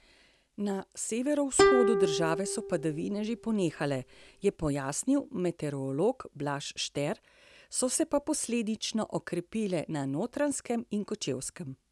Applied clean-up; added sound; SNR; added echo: none; Plucked string instrument; -2 dB; none.